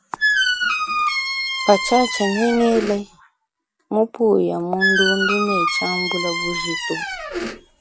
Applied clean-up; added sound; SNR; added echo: none; Squeak; 0 dB; none.